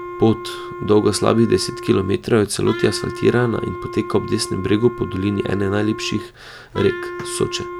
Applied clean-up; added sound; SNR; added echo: none; Wind instrument, woodwind instrument; 11 dB; none.